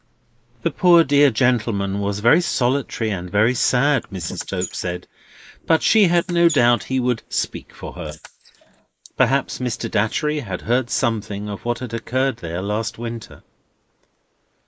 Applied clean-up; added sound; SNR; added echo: neural mask model Resemble Enhance denoiser.